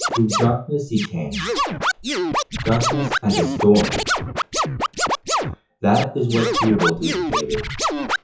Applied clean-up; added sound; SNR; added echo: classical method WPE with log-MMSE.